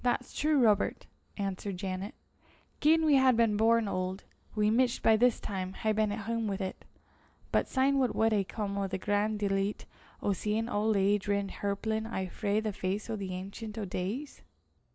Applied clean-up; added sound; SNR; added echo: none; none; none; none.